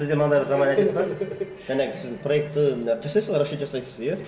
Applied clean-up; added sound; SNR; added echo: none; none; none; reverberation time 1.2 s.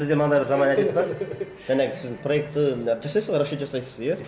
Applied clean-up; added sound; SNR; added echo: none; none; none; none.